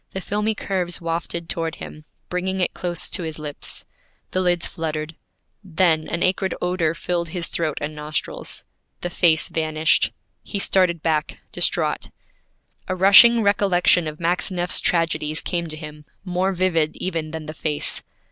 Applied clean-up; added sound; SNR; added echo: none; none; none; none.